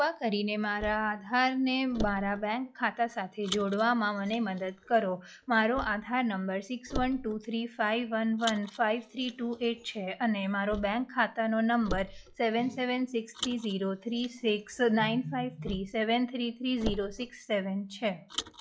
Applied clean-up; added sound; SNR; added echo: classical method log-MMSE.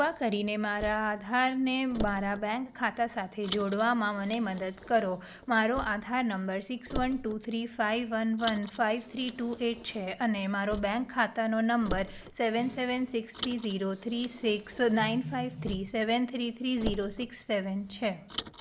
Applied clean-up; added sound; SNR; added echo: none; Car; 13 dB; none.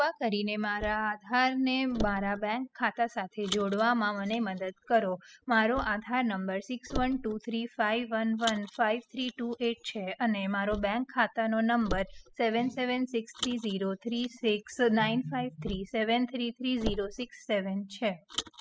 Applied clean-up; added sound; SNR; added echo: classical method spectral subtraction.